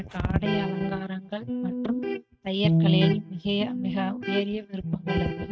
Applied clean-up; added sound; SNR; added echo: neural mask model RNNoise.